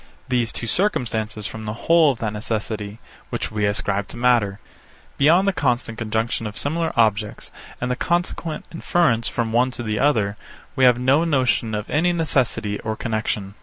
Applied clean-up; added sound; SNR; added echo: none; none; none; none.